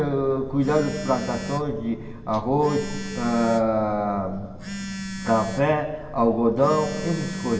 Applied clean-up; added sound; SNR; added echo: none; Telephone; 10 dB; reverberation time 2.2 s.